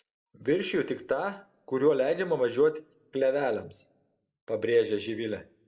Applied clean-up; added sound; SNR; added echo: none; none; none; reverberation time 0.3 s.